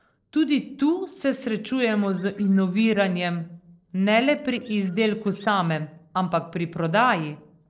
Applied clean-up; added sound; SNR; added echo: neural separator model SepFormer DNS4.